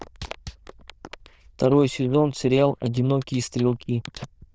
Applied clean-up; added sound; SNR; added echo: neural diffusion model UNIVERSE++.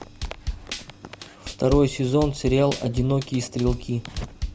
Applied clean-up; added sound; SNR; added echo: none; Drum kit; 8 dB; none.